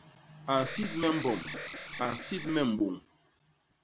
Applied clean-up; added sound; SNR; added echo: none; Alarm; 10 dB; none.